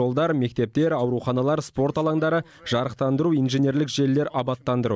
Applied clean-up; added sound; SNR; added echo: none; none; none; none.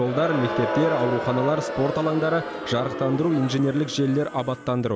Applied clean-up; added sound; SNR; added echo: none; Crowd; 6 dB; none.